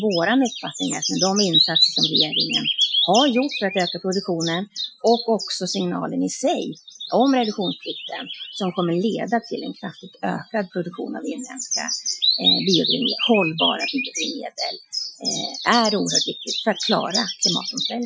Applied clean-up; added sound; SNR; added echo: classical method Wiener filter.